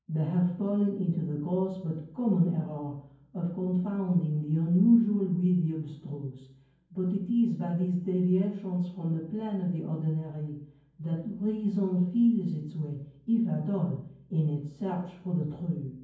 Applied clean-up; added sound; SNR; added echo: none; none; none; reverberation time 0.9 s.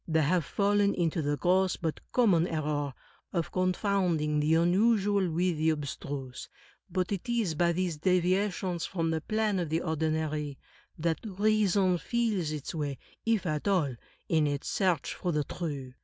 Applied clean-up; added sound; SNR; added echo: none; none; none; none.